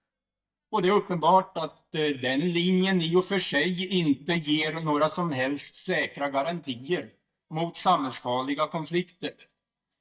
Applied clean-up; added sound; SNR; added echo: neural mask model DeepFilterNet 3.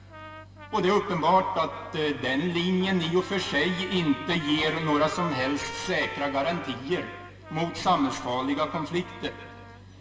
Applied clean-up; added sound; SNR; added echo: none; Trumpet; 15 dB; reverberation time 1.4 s.